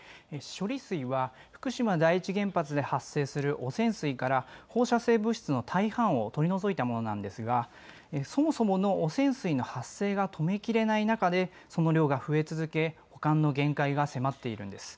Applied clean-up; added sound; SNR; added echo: none; none; none; none.